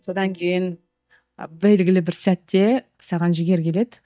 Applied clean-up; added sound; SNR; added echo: neural mask model DeepFilterNet 3.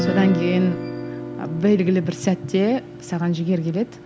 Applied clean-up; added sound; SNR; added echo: none; Guitar; 8 dB; none.